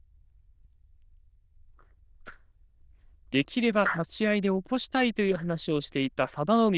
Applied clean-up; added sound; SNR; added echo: neural diffusion model UNIVERSE++.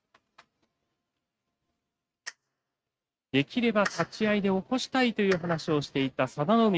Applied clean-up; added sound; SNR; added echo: neural mask model RNNoise.